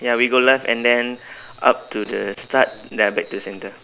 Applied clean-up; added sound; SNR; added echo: none; none; none; none.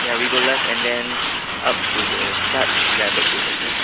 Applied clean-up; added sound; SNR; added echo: none; Truck; -5 dB; none.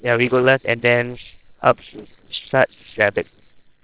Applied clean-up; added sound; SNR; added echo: neural separator model SepFormer WHAM!.